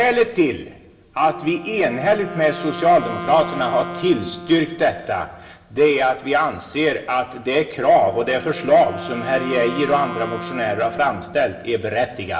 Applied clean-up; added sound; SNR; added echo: none; Wind instrument, woodwind instrument; 14 dB; reverberation time 0.8 s.